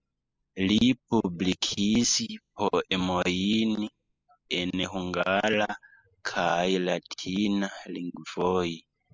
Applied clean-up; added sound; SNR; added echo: classical method spectral subtraction.